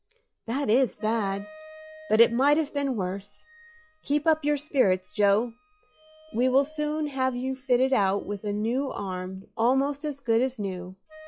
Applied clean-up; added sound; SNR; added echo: classical method log-MMSE.